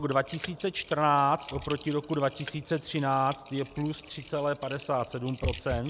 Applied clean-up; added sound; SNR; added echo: none; Typing; 13 dB; none.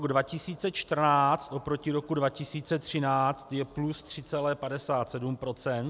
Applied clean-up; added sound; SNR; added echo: none; none; none; none.